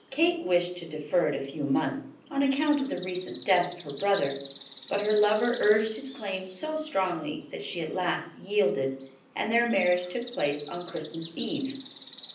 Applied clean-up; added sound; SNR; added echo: none; Bird; 12 dB; reverberation time 0.6 s.